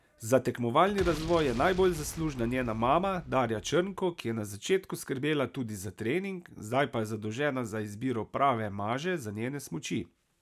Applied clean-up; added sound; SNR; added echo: none; Boom; 12 dB; none.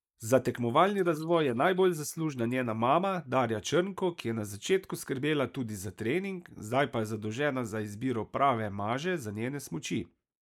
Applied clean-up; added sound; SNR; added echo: neural mask model Resemble Enhance denoiser.